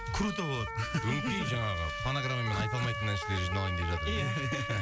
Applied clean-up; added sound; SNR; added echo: none; Motor vehicle (road) / Siren; 5 dB; none.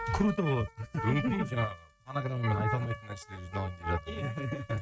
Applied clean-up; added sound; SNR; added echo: neural mask model RNNoise.